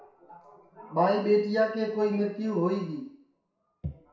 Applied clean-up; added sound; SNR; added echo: none; none; none; reverberation time 0.6 s.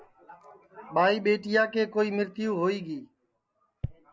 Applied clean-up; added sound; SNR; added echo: none; none; none; none.